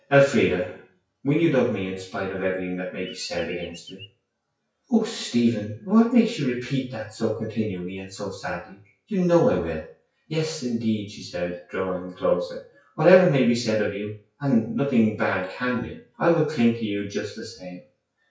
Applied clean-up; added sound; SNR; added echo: classical method WPE with log-MMSE.